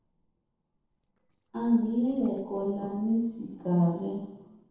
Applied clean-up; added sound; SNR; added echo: neural separator model SepFormer DNS4.